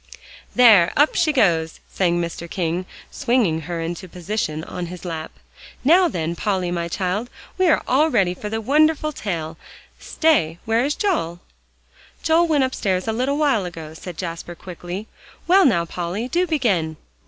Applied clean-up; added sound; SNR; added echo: none; none; none; none.